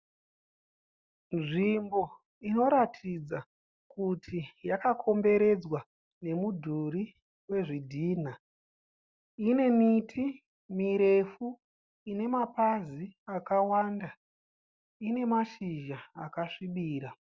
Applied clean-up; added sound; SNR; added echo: none; none; none; none.